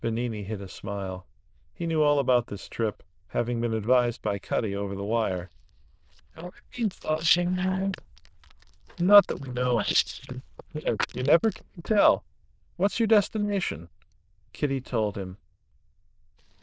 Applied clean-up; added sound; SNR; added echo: neural diffusion model UNIVERSE++.